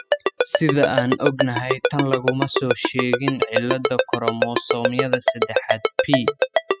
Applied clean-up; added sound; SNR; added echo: classical method spectral subtraction.